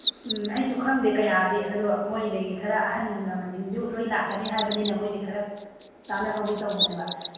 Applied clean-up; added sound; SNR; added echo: none; Bird vocalization, bird call, bird song; 8 dB; reverberation time 1.2 s.